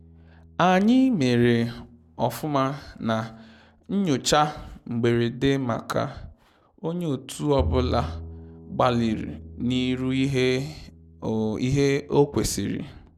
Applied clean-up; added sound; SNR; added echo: none; Bowed string instrument; 15 dB; none.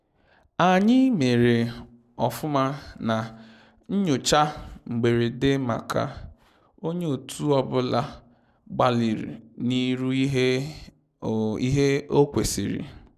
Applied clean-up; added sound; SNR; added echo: none; none; none; none.